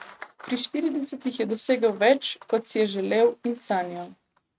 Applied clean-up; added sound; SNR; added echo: neural mask model RNNoise.